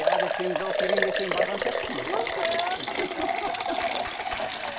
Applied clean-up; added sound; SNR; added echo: none; Liquid; -5 dB; reverberation time 2.8 s.